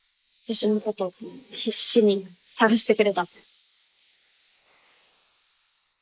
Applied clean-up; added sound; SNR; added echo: neural mask model Resemble Enhance denoiser.